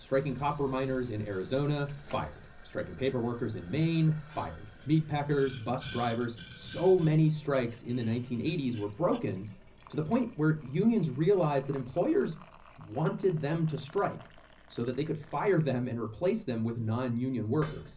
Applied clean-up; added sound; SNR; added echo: none; Boiling; 19 dB; reverberation time 0.4 s.